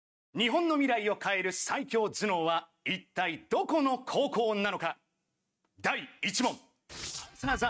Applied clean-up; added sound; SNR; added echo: neural mask model RNNoise.